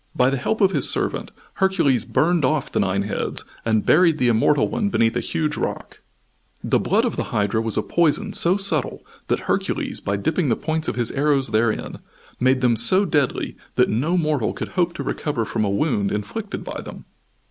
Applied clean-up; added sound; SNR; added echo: none; none; none; none.